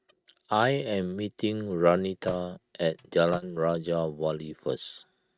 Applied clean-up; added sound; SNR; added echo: neural mask model RNNoise.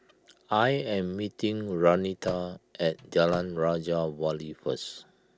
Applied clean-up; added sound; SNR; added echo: none; Slam / Microwave oven; 17 dB; none.